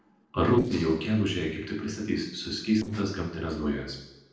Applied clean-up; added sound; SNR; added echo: neural separator model SepFormer DNS4.